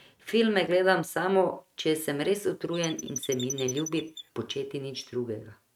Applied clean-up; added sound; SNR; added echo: neural mask model RNNoise.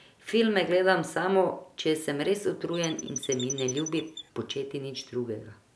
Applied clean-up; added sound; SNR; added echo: none; Chirp, tweet; 10 dB; none.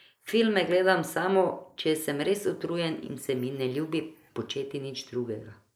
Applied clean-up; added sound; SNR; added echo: neural mask model Resemble Enhance denoiser.